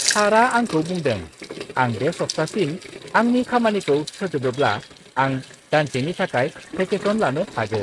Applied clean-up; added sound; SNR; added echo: neural mask model RNNoise.